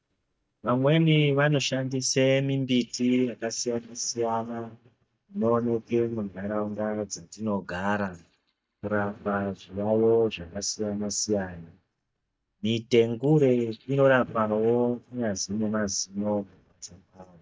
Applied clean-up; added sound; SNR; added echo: neural mask model DeepFilterNet 3.